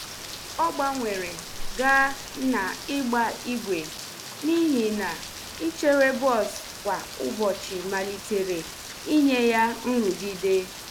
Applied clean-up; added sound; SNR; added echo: none; Rain; 11 dB; none.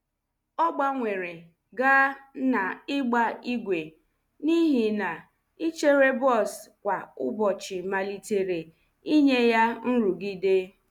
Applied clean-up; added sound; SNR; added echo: none; none; none; none.